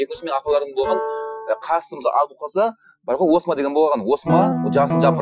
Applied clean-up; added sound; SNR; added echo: classical method Wiener filter.